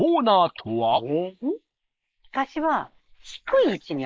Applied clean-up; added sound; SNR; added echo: neural mask model Resemble Enhance denoiser.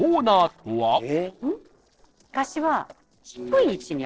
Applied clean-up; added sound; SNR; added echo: neural separator model SepFormer DNS4.